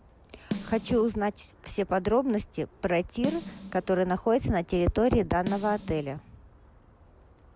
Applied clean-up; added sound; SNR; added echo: none; Snare drum; 13 dB; none.